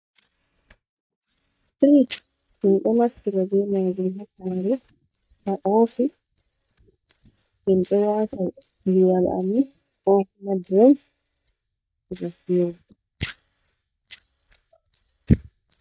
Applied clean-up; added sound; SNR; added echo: neural mask model DeepFilterNet 3.